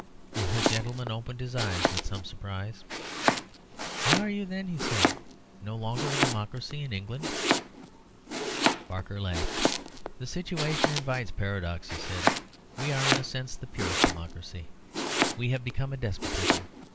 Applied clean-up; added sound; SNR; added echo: none; Domestic sounds, home sounds; -2 dB; none.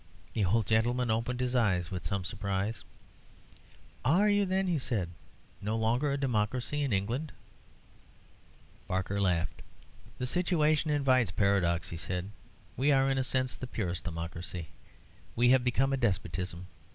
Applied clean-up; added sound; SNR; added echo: none; none; none; none.